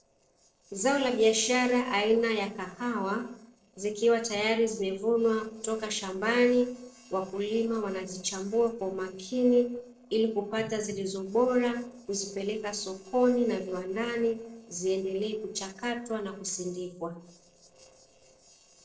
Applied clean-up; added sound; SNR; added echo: neural separator model SepFormer DNS4.